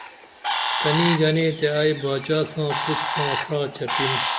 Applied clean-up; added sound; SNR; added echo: none; Bird; 2 dB; none.